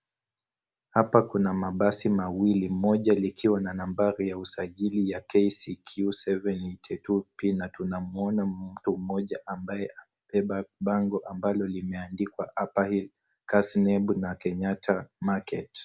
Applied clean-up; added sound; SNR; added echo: none; none; none; none.